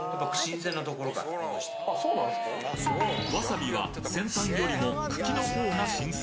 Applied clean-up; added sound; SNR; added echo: none; none; none; none.